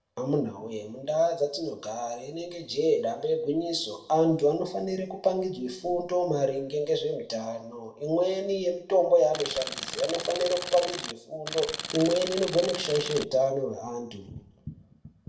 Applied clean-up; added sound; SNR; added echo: none; Tools; 8 dB; reverberation time 0.6 s.